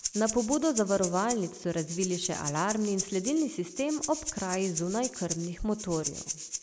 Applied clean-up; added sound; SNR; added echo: none; Rattle (instrument); -4 dB; none.